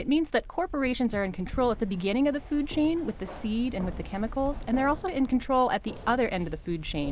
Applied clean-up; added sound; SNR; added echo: none; Keys jangling; 12 dB; none.